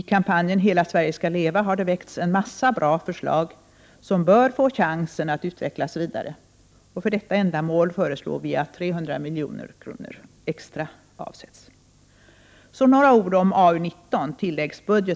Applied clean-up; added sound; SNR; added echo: none; none; none; none.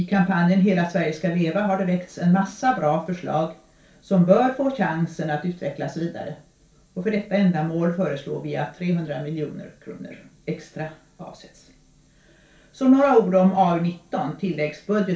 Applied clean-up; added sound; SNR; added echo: none; none; none; reverberation time 0.3 s.